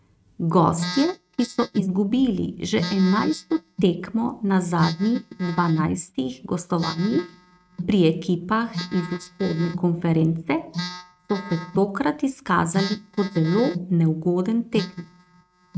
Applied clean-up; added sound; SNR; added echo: neural mask model RNNoise.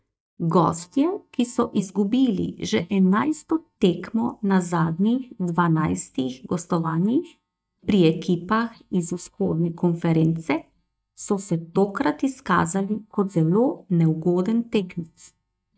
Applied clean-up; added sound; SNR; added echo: neural mask model DeepFilterNet 3.